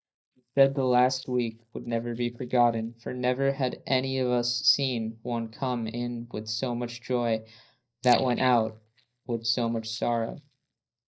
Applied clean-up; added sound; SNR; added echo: neural mask model DeepFilterNet 3.